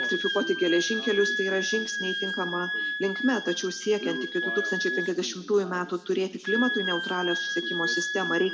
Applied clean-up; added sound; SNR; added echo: none; Wind instrument, woodwind instrument; 3 dB; reverberation time 1.3 s.